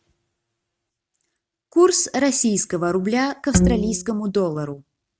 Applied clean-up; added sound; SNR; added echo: neural mask model RNNoise.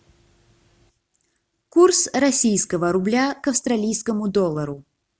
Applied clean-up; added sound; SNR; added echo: none; none; none; none.